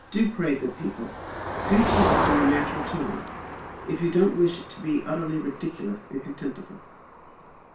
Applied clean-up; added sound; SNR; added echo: none; Motor vehicle (road); 3 dB; reverberation time 0.3 s.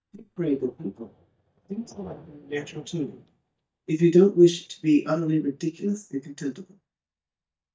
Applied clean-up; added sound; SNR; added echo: neural mask model DeepFilterNet 3.